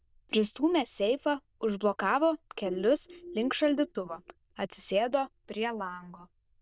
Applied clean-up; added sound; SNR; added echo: neural diffusion model UNIVERSE++.